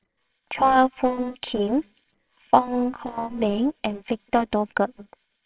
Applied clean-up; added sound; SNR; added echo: neural separator model SepFormer WHAMR!.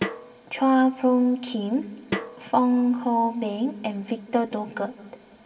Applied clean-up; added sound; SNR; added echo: none; Snare drum; 11 dB; reverberation time 1.6 s.